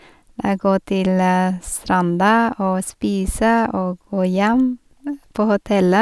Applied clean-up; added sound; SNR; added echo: none; none; none; none.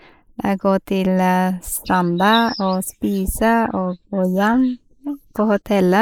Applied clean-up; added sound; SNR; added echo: neural mask model Resemble Enhance denoiser.